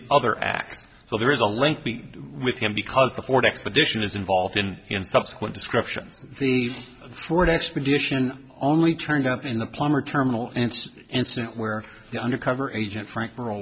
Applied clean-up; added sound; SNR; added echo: none; none; none; none.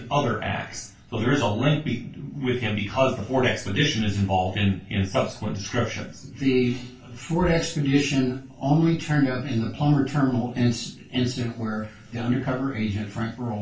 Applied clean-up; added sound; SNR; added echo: none; none; none; reverberation time 0.2 s.